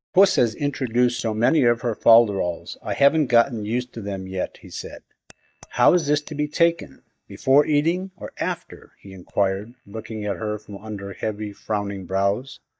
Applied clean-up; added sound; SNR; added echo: neural mask model DeepFilterNet 3.